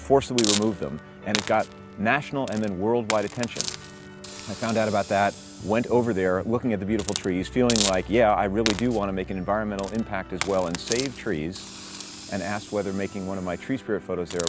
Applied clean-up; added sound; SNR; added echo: none; Hiss; 10 dB; none.